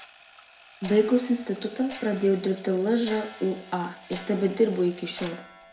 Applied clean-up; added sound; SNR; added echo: none; Clock; 18 dB; reverberation time 0.4 s.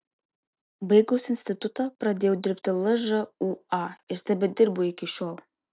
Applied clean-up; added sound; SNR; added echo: none; none; none; none.